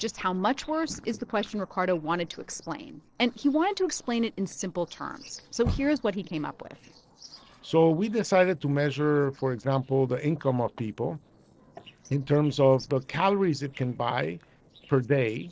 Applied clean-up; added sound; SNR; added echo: neural separator model SepFormer DNS4.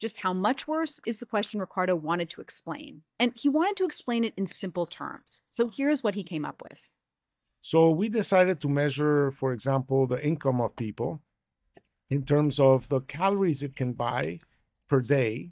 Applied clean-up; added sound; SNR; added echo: neural mask model DeepFilterNet 3.